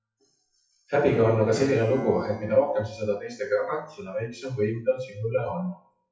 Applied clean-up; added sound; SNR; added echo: classical method WPE with log-MMSE.